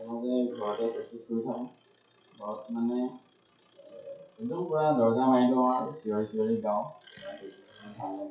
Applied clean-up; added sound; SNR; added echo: classical method WPE with log-MMSE.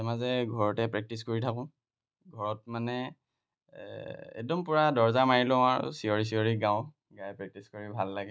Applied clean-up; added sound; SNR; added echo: none; none; none; none.